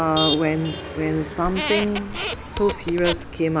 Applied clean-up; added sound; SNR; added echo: none; Motor vehicle (road) + Squeak; 5 dB; none.